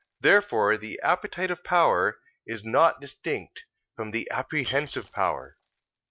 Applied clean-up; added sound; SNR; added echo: neural separator model SepFormer DNS4.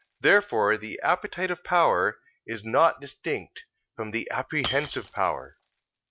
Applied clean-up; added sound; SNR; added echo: none; Shatter; 18 dB; none.